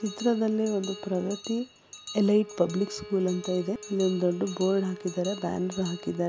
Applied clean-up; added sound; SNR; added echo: none; Bell + Bowed string instrument; 15 dB; none.